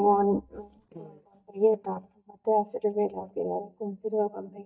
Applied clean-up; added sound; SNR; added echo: neural mask model DeepFilterNet 3.